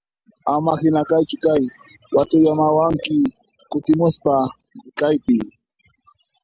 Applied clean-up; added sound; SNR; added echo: none; none; none; none.